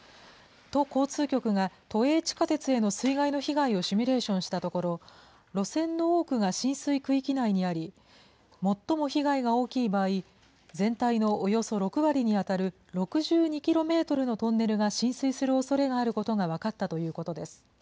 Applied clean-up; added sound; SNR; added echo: none; none; none; none.